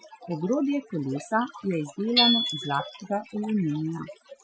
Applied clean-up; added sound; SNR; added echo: classical method Wiener filter.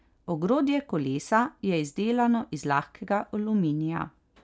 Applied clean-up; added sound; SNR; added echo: none; none; none; none.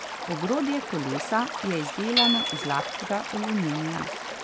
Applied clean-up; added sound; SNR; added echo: none; Stream / Liquid + Hammer / Chink, clink; 2 dB; none.